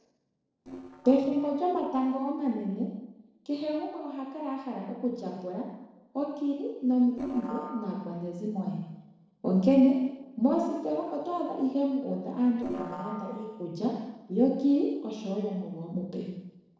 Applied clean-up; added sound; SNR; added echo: neural separator model SepFormer DNS4.